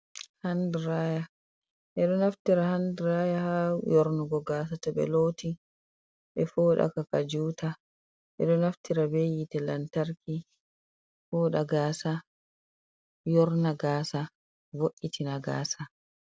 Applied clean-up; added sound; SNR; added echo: none; none; none; none.